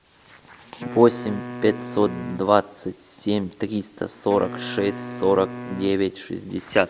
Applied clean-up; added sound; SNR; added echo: none; Wind instrument, woodwind instrument; 13 dB; none.